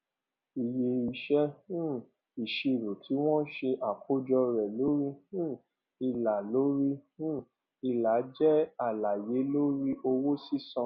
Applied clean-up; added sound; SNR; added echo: none; none; none; none.